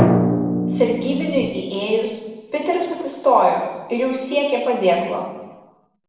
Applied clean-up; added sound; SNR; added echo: none; Drum; 4 dB; reverberation time 1.1 s.